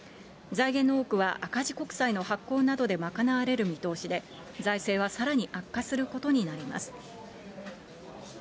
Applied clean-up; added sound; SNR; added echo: none; none; none; none.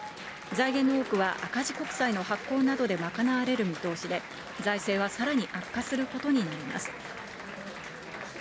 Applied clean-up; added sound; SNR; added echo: none; Applause; 10 dB; none.